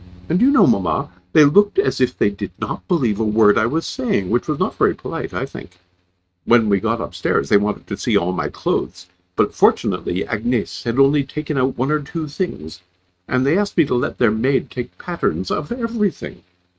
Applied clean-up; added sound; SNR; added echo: neural mask model RNNoise.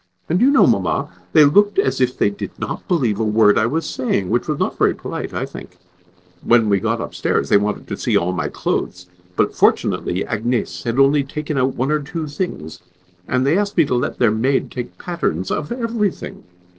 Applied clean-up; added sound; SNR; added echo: neural separator model SepFormer DNS4.